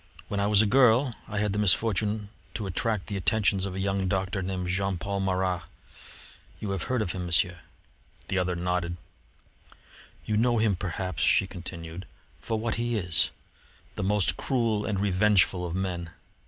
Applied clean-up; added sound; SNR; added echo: none; none; none; none.